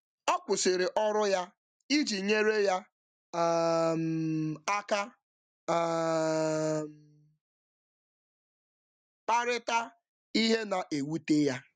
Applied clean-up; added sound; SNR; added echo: none; none; none; none.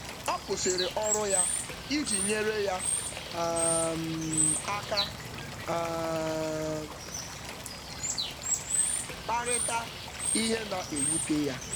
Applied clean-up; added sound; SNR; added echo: none; Water / Bird; 0 dB; none.